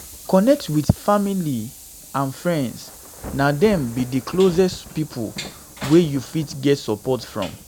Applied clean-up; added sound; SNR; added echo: none; Train + Thunder / Rain; 17 dB; none.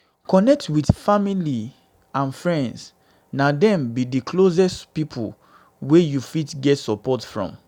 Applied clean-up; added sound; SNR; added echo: none; none; none; none.